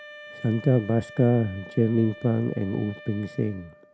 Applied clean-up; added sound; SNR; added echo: none; Wind instrument, woodwind instrument; 19 dB; none.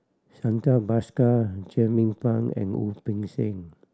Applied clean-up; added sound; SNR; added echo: none; none; none; none.